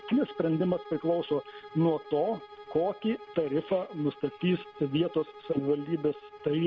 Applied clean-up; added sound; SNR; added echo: none; Bowed string instrument; 17 dB; none.